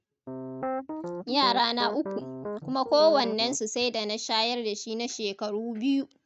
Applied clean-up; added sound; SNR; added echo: neural mask model RNNoise.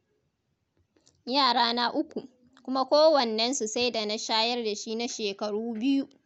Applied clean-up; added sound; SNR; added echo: none; none; none; none.